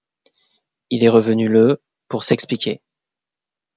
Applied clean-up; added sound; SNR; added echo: none; none; none; none.